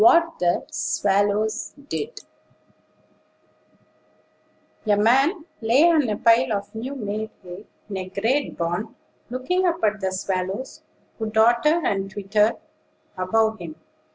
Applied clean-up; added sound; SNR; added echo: none; none; none; none.